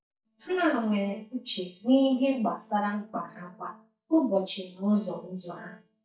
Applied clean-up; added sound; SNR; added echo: neural mask model DeepFilterNet 3.